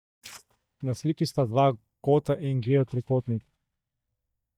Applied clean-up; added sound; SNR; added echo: neural mask model DeepFilterNet 3.